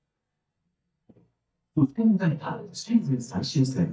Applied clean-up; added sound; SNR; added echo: neural mask model DeepFilterNet 3.